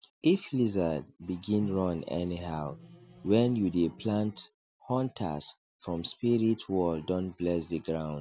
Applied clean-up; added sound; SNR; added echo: none; Microwave oven; 20 dB; none.